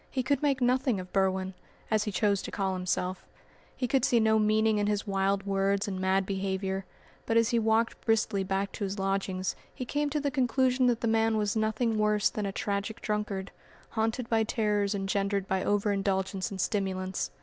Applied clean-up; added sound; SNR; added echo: none; none; none; none.